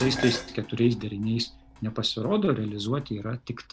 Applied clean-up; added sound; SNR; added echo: none; Dishes, pots, and pans; 13 dB; none.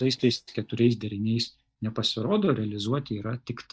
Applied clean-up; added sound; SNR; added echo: neural mask model DeepFilterNet 3.